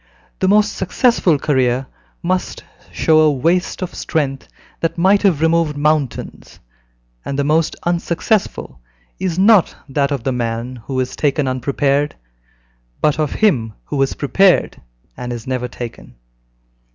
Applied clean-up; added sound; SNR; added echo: none; none; none; none.